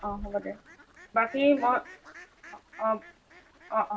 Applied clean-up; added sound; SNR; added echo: none; Fowl; 19 dB; reverberation time 0.2 s.